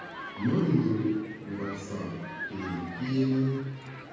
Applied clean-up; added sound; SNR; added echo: none; Human group actions; 12 dB; reverberation time 1.2 s.